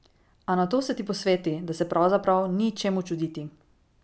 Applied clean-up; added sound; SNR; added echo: none; none; none; none.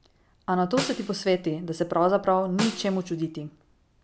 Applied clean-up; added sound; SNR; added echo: none; Snare drum; 11 dB; none.